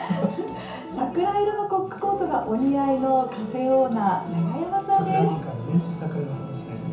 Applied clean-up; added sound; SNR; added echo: none; none; none; reverberation time 0.7 s.